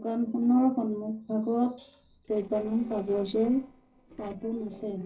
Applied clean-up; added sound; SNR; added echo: neural separator model SepFormer DNS4.